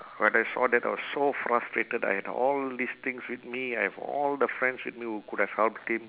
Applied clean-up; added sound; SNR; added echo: none; none; none; none.